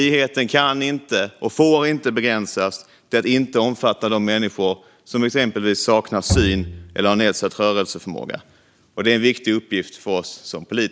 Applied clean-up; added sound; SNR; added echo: none; Bowed string instrument; 5 dB; none.